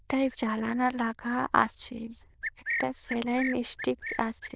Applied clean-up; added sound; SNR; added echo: neural diffusion model UNIVERSE++.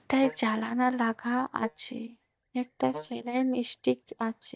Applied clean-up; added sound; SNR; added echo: neural mask model DeepFilterNet 3.